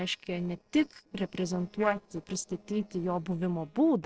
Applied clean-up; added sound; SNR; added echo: neural separator model SepFormer DNS4.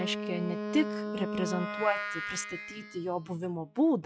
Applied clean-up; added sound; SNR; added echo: classical method log-MMSE.